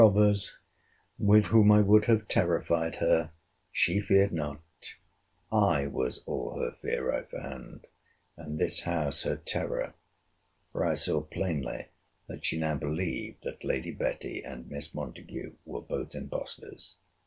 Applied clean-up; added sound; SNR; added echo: none; none; none; none.